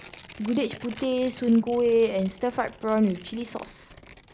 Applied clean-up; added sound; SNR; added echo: none; Tearing; 20 dB; none.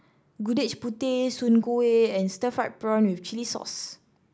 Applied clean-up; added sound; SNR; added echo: none; none; none; none.